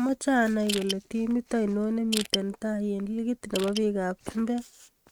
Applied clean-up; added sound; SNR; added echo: neural mask model RNNoise.